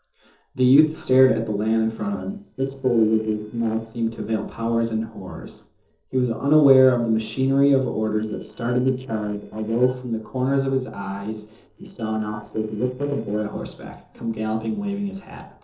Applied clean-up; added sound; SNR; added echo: neural separator model SepFormer DNS4.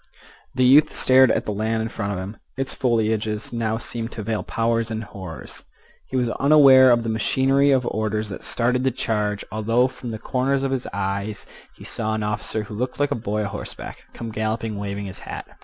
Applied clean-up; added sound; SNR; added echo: none; none; none; none.